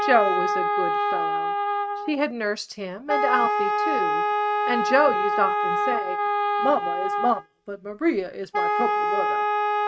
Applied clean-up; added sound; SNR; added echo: neural mask model RNNoise.